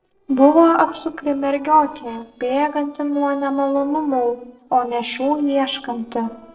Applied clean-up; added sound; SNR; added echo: neural separator model SepFormer DNS4.